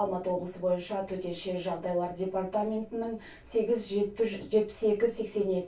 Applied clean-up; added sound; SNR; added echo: none; none; none; reverberation time 0.2 s.